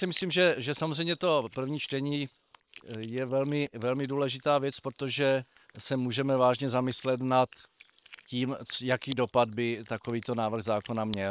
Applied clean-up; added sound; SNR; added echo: neural separator model SepFormer WHAM!.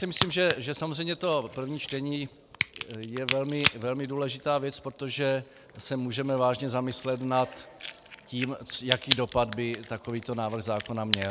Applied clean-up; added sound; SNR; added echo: none; Crack; 6 dB; none.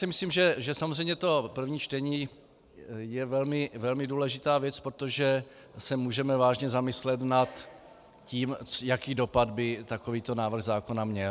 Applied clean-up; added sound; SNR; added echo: none; none; none; none.